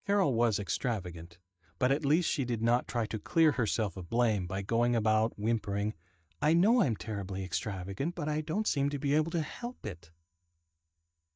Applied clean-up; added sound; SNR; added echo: neural mask model DeepFilterNet 3.